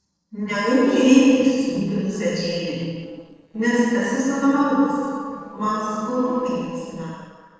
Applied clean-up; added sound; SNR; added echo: neural separator model SepFormer DNS4.